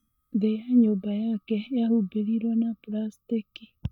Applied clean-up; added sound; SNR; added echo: neural mask model DeepFilterNet 3.